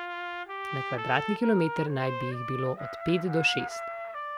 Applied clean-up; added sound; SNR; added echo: none; Trumpet; 5 dB; none.